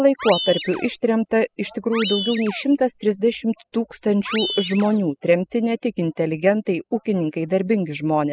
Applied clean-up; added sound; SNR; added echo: classical method spectral subtraction.